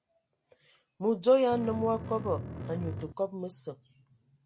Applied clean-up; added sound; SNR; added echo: none; Bass guitar; 7 dB; none.